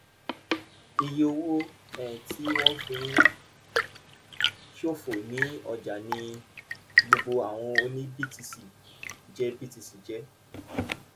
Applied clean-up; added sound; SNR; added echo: none; Tap / Fill (with liquid) / Trickle, dribble / Chirp, tweet / Engine; -4 dB; none.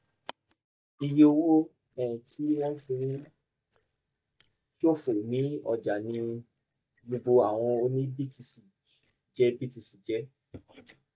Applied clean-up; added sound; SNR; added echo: neural mask model DeepFilterNet 3.